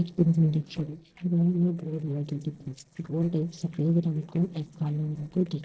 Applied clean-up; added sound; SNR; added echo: neural separator model SepFormer DNS4.